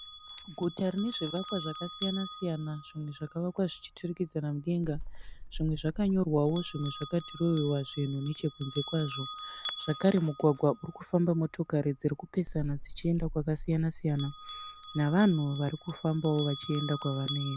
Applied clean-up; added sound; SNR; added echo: none; Bell; 9 dB; none.